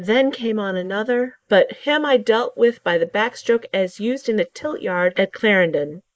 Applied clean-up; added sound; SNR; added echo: neural mask model Resemble Enhance denoiser.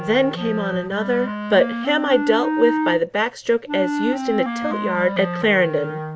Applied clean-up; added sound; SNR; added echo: none; Wind instrument, woodwind instrument; 5 dB; none.